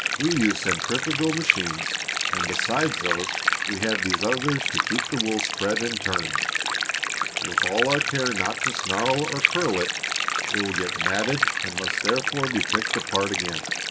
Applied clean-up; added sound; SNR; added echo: none; Stream; -2 dB; none.